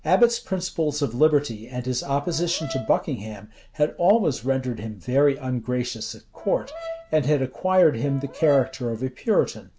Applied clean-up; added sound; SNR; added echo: none; Brass instrument; 16 dB; none.